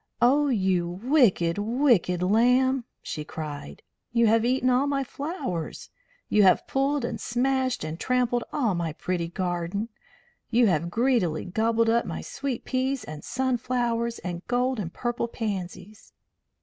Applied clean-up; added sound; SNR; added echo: none; none; none; none.